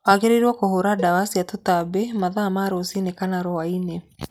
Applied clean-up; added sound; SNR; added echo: neural mask model Resemble Enhance denoiser.